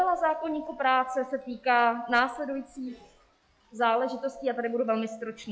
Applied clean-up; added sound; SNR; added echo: classical method log-MMSE.